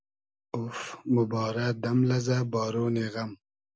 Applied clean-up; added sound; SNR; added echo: none; none; none; none.